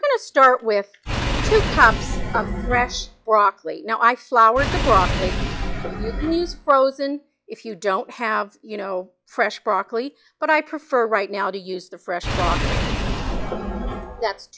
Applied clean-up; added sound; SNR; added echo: classical method log-MMSE.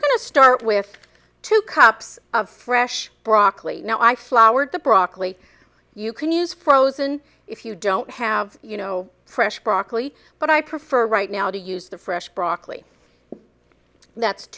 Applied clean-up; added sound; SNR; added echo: none; none; none; none.